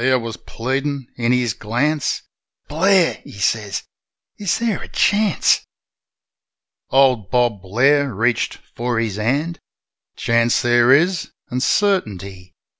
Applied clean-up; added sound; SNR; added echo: none; none; none; none.